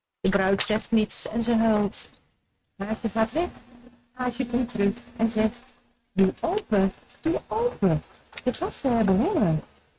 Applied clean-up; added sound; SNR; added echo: neural mask model RNNoise.